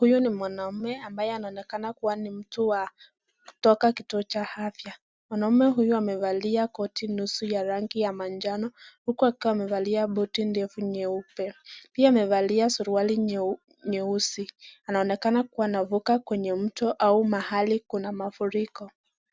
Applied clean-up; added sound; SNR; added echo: none; none; none; none.